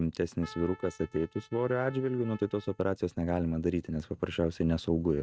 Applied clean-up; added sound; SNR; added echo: neural mask model RNNoise.